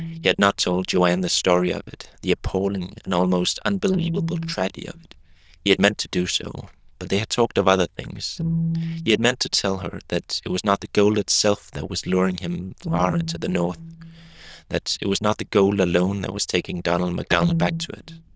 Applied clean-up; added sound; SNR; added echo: neural diffusion model UNIVERSE++.